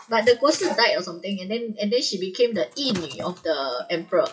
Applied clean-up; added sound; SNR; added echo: classical method WPE with log-MMSE.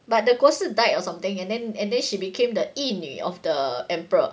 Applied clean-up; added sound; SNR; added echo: none; none; none; none.